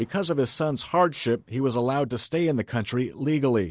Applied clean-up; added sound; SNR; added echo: none; none; none; none.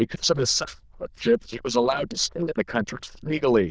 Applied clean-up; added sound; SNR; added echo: neural diffusion model UNIVERSE++.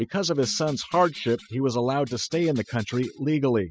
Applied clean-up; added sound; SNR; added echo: classical method spectral subtraction.